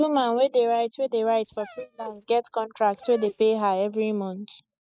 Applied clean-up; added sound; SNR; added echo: neural mask model RNNoise.